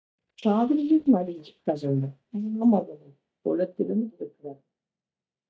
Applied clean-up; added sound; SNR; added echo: neural mask model DeepFilterNet 3.